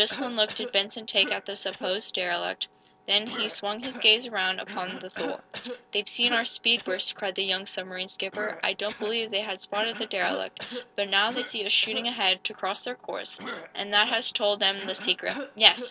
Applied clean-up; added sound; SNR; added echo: none; Cough; 13 dB; none.